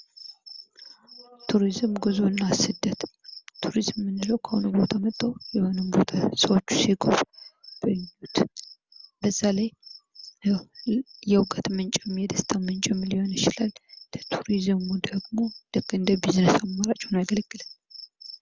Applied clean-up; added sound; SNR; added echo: none; none; none; none.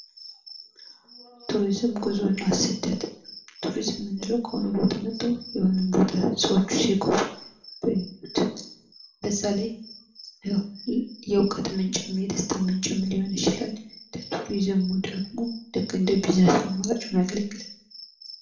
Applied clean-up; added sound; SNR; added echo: none; none; none; reverberation time 0.5 s.